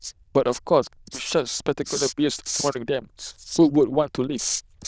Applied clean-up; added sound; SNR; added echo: neural diffusion model UNIVERSE++.